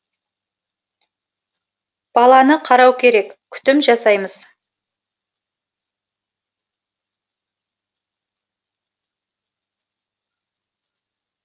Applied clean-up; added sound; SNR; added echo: none; none; none; none.